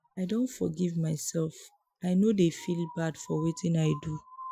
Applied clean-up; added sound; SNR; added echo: classical method Wiener filter.